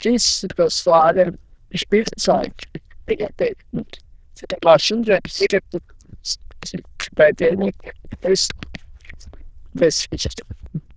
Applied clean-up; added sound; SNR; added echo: neural diffusion model UNIVERSE++.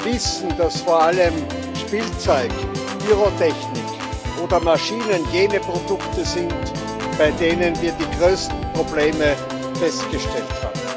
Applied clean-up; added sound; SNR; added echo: none; Organ; 5 dB; none.